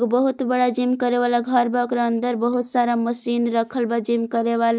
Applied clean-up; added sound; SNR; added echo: neural mask model DeepFilterNet 3.